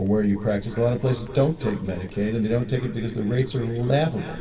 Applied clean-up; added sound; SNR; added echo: none; Fire; 18 dB; reverberation time 2.9 s.